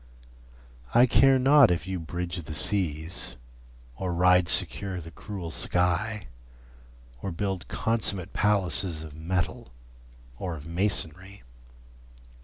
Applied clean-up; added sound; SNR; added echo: none; none; none; none.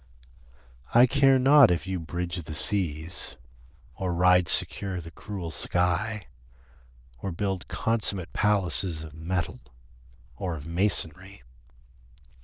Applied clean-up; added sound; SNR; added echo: neural diffusion model UNIVERSE++.